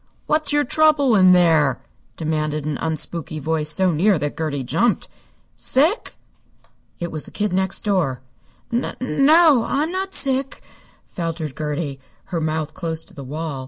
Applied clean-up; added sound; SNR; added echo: none; none; none; none.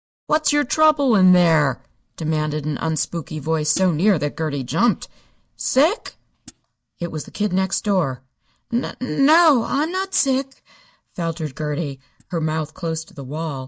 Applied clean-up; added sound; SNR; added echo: neural mask model DeepFilterNet 3.